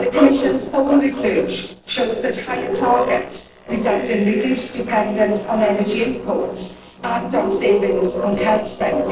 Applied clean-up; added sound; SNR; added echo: neural separator model SepFormer DNS4.